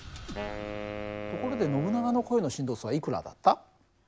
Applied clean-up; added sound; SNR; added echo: none; Wind instrument, woodwind instrument; 10 dB; none.